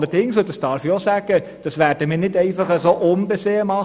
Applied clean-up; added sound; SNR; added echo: none; none; none; none.